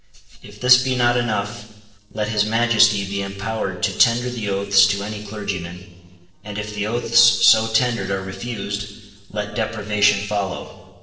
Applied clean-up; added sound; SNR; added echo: neural separator model SepFormer DNS4.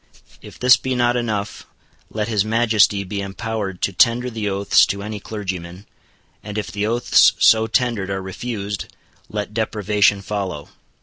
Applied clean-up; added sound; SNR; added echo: none; none; none; none.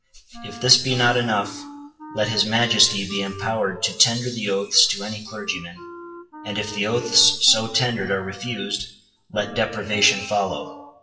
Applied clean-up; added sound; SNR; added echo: classical method WPE with log-MMSE.